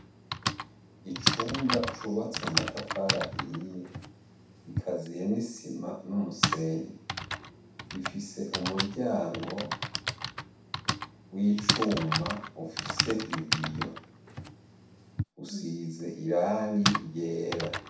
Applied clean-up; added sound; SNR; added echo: none; Typing; 1 dB; reverberation time 0.7 s.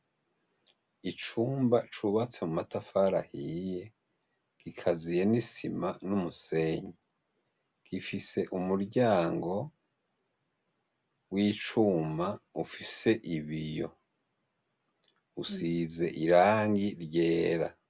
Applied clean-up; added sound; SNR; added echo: none; none; none; none.